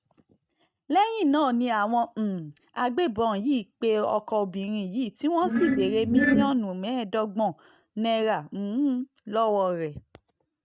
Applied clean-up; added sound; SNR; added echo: neural mask model RNNoise.